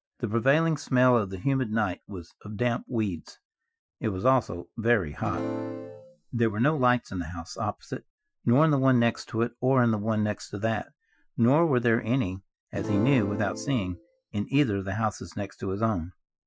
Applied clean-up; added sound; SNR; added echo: classical method Wiener filter.